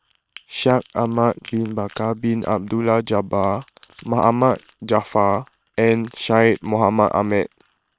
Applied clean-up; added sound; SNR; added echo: neural separator model SepFormer WHAM!.